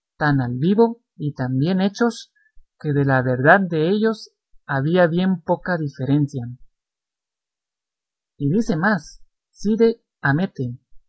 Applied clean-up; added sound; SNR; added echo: none; none; none; none.